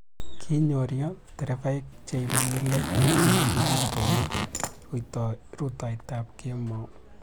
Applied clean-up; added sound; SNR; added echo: none; Zipper (clothing); -3 dB; none.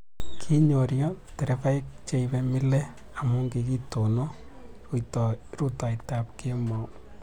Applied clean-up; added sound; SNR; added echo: none; none; none; none.